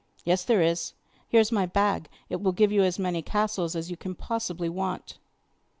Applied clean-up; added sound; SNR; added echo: none; none; none; none.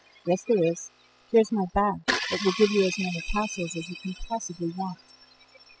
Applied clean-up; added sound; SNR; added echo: classical method spectral subtraction.